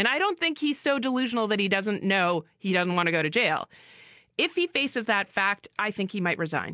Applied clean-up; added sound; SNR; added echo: none; none; none; none.